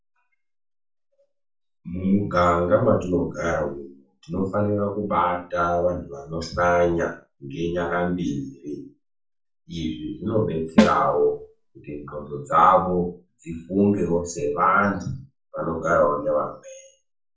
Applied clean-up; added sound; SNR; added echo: none; Snare drum; 0 dB; reverberation time 0.3 s.